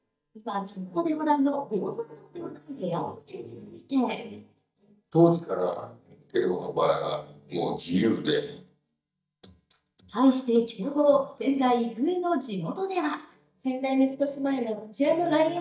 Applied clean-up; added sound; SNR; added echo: neural mask model DeepFilterNet 3.